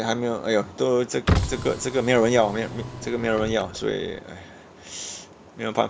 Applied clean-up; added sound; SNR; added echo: none; Car; 4 dB; none.